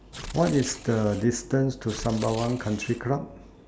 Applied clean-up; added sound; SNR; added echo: none; Tearing; 15 dB; none.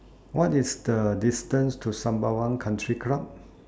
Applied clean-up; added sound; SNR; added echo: none; none; none; none.